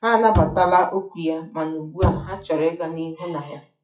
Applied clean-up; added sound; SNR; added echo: classical method WPE with log-MMSE.